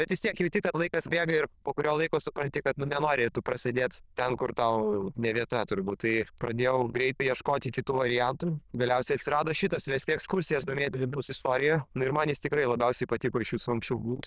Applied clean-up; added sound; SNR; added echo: neural diffusion model UNIVERSE++.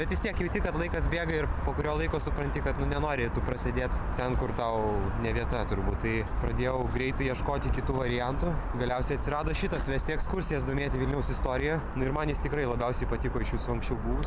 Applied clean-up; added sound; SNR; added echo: none; none; none; none.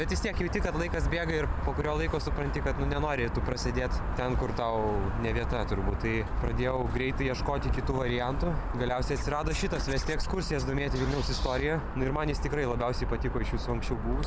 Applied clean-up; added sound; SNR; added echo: none; Scratching (performance technique); 19 dB; none.